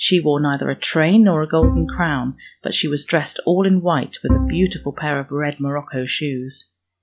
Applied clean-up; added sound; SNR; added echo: classical method log-MMSE.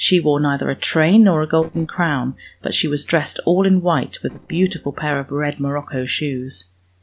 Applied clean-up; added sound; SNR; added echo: neural separator model SepFormer DNS4.